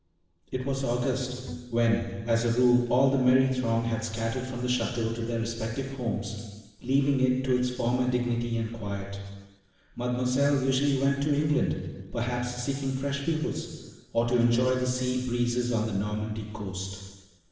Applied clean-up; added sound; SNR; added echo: none; Bowed string instrument; 17 dB; reverberation time 1.2 s.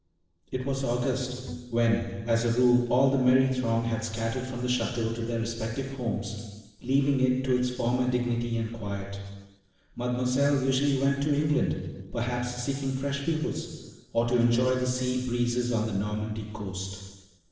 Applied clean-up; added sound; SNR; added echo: neural separator model SepFormer DNS4.